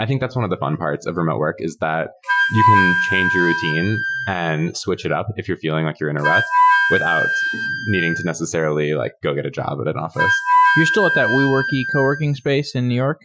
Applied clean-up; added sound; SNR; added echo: classical method Wiener filter.